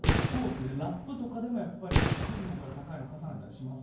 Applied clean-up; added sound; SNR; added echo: none; Fireworks; -4 dB; reverberation time 0.9 s.